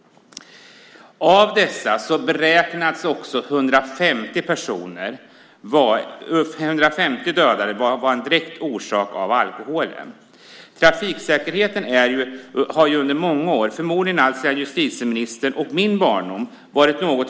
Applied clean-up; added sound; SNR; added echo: none; none; none; none.